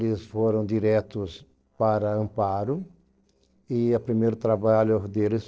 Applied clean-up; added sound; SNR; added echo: neural separator model SepFormer DNS4.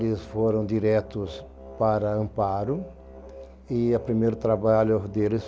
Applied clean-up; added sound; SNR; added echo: none; Musical instrument; 18 dB; none.